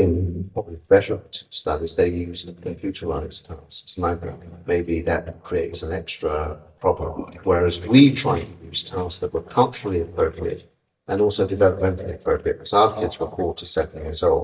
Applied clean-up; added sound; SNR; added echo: neural mask model DeepFilterNet 3.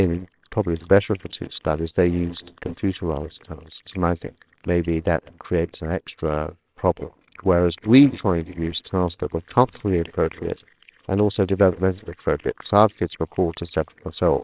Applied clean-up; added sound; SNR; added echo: neural separator model SepFormer WHAMR!.